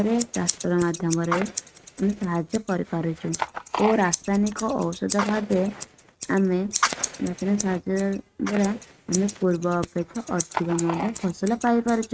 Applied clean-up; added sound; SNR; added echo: neural mask model RNNoise.